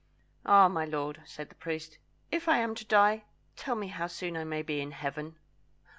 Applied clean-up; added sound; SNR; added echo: none; none; none; none.